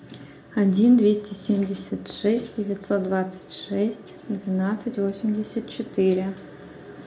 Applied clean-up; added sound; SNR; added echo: none; none; none; reverberation time 0.3 s.